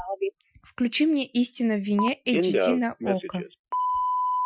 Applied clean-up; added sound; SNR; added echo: classical method Wiener filter.